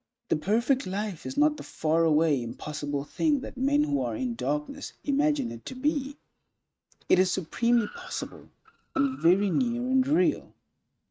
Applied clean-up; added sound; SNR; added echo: neural mask model RNNoise.